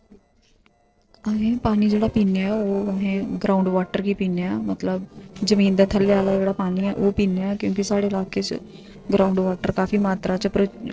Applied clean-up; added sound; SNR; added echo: neural separator model SepFormer DNS4.